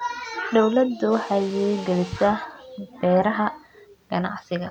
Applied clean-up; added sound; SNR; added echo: none; Mechanisms; 18 dB; none.